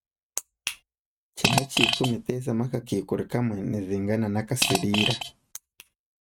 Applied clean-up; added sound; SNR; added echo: neural mask model RNNoise.